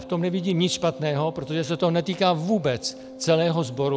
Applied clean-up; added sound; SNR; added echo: none; Organ; 17 dB; none.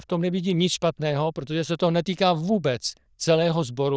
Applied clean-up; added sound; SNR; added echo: neural diffusion model UNIVERSE++.